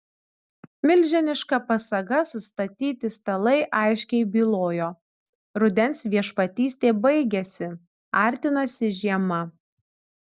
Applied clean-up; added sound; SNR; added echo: none; none; none; none.